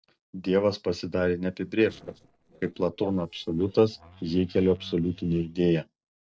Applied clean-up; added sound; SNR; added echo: neural separator model SepFormer DNS4.